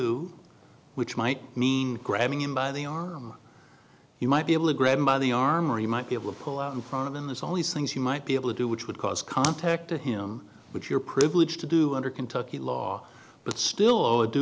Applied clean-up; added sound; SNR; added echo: none; none; none; none.